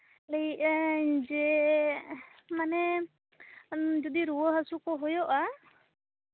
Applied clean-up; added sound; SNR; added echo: none; none; none; none.